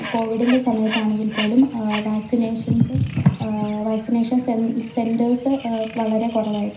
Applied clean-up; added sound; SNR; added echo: none; Bird; 15 dB; reverberation time 0.5 s.